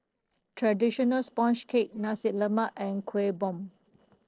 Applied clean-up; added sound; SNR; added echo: neural separator model SepFormer DNS4.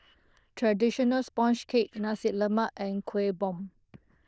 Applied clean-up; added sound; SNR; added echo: neural diffusion model UNIVERSE++.